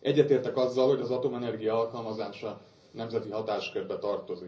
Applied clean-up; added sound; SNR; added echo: none; none; none; reverberation time 0.5 s.